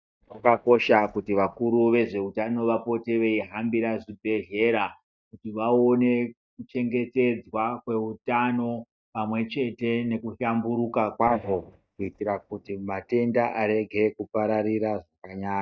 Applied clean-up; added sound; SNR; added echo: neural mask model DeepFilterNet 3.